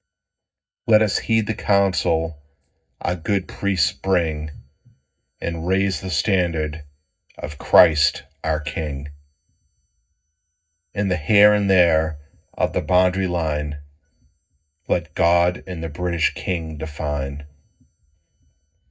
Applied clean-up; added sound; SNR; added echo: neural mask model DeepFilterNet 3.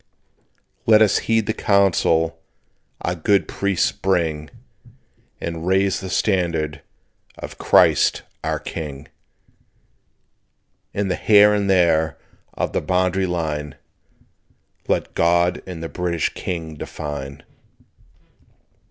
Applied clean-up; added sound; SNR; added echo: none; none; none; none.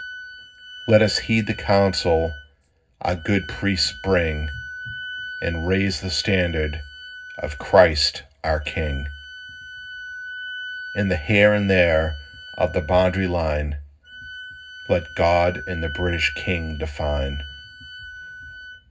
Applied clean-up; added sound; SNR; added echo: none; Wind instrument, woodwind instrument; 14 dB; reverberation time 0.4 s.